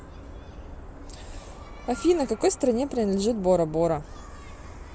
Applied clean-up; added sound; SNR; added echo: none; none; none; none.